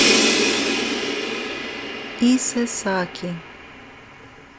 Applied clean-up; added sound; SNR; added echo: none; Crash cymbal; -3 dB; none.